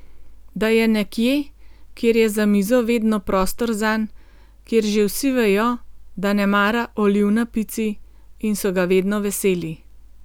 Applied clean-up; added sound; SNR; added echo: none; none; none; none.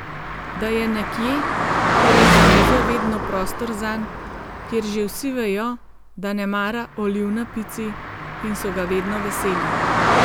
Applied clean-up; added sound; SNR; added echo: none; Car passing by; -3 dB; none.